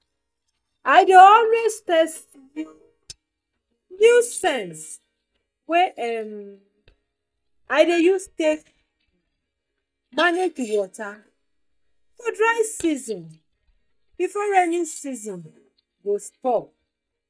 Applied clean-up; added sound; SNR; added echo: neural mask model DeepFilterNet 3.